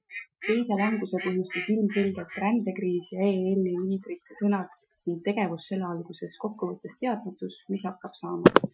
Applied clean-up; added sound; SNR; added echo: classical method Wiener filter.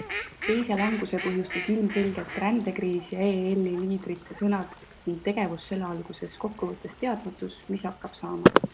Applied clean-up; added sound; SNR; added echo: none; Fowl; 13 dB; none.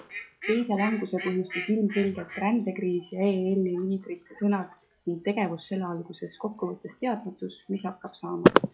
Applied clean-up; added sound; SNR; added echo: classical method log-MMSE.